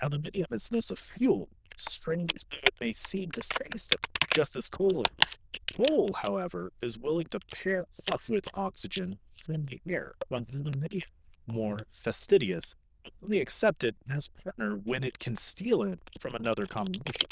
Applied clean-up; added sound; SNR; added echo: neural diffusion model UNIVERSE++.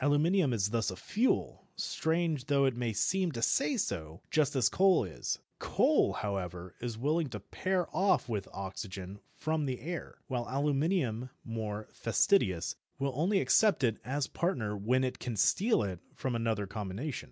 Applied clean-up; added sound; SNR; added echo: none; none; none; none.